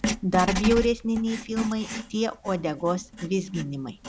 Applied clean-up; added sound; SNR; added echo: none; Writing; 6 dB; none.